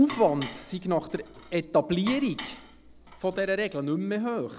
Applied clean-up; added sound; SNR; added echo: none; Dishes, pots, and pans; 16 dB; none.